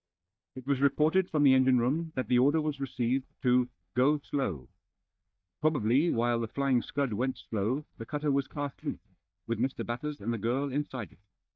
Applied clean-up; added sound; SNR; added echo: neural mask model DeepFilterNet 3.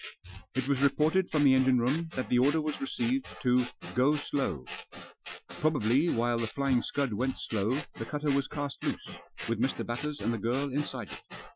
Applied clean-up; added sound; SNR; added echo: classical method Wiener filter.